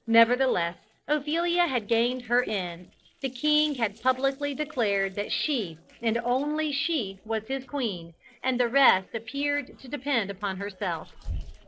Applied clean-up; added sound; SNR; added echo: neural separator model SepFormer DNS4.